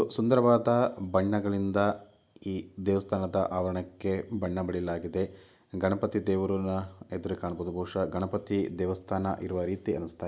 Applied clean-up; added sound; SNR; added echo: none; none; none; none.